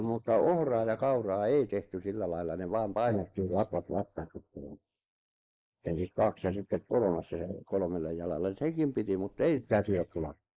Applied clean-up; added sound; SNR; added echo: neural mask model Resemble Enhance denoiser.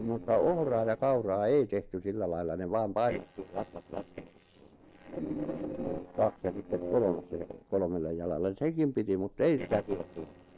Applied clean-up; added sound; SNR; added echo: neural separator model SepFormer DNS4.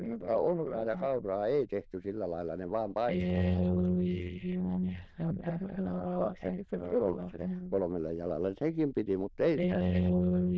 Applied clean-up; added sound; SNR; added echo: neural diffusion model UNIVERSE++.